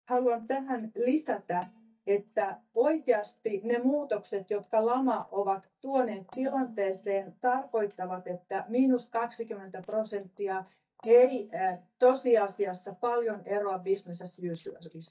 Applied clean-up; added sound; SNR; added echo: neural mask model DeepFilterNet 3.